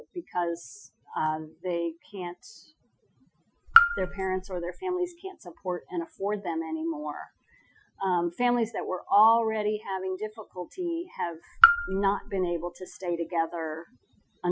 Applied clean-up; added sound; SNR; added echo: classical method Wiener filter.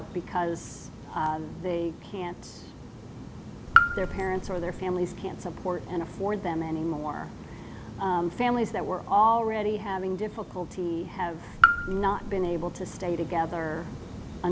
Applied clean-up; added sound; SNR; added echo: none; Raindrop / Drip; -3 dB; none.